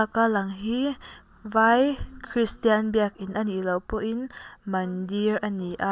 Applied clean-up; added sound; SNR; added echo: none; none; none; none.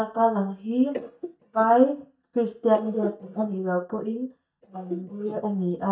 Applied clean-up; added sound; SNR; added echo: neural mask model DeepFilterNet 3.